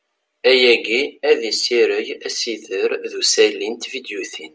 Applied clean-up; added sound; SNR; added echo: none; none; none; none.